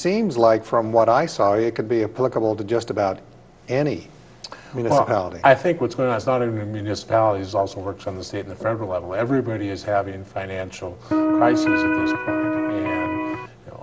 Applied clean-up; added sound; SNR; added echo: none; Electric guitar; -1 dB; none.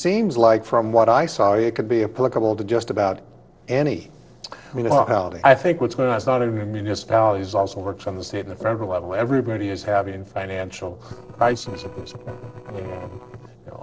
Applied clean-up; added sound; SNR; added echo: neural separator model SepFormer DNS4.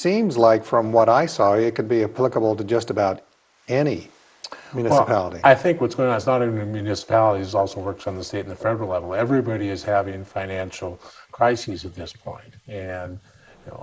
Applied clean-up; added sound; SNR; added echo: neural mask model Resemble Enhance denoiser.